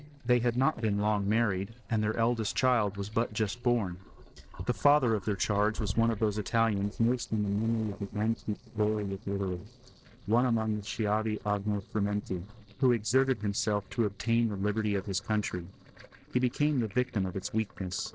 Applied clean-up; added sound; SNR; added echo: neural separator model SepFormer DNS4.